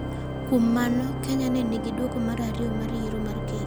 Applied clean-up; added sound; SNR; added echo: none; Organ; 3 dB; none.